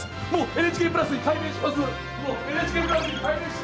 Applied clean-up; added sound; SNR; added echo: none; Thunder; 18 dB; none.